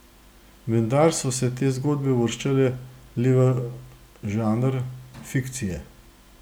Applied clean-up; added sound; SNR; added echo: none; none; none; none.